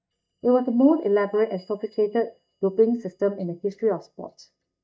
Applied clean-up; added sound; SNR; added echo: neural mask model DeepFilterNet 3.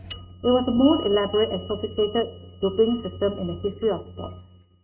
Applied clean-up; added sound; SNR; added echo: neural mask model RNNoise.